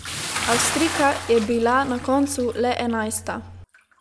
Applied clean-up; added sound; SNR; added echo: none; Bathtub (filling or washing) / Splash, splatter; 9 dB; none.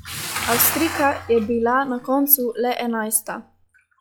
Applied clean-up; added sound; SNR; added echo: classical method log-MMSE.